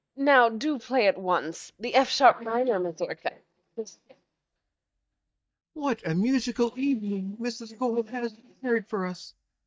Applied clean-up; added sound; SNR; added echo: neural mask model DeepFilterNet 3.